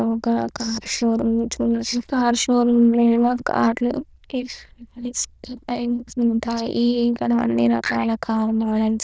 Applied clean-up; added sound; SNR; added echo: neural diffusion model UNIVERSE++.